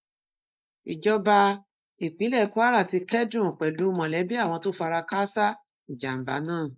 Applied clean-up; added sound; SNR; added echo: neural mask model Resemble Enhance denoiser.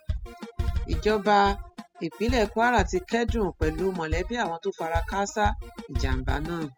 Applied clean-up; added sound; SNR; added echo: classical method spectral subtraction.